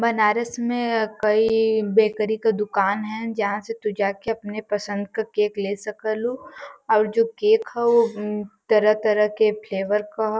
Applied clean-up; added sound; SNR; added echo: none; none; none; none.